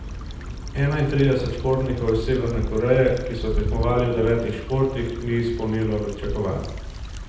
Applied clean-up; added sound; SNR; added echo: none; Stream / Trickle, dribble / Traffic noise, roadway noise; 7 dB; reverberation time 0.8 s.